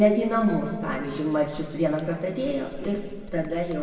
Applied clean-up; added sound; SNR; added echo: none; Computer keyboard; 15 dB; reverberation time 2.0 s.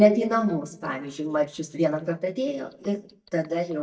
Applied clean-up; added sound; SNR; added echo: neural mask model DeepFilterNet 3.